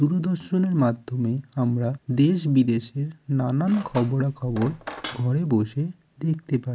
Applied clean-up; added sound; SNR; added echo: none; Cutlery, silverware; 15 dB; none.